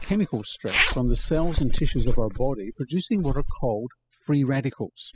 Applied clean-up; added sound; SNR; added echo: classical method spectral subtraction.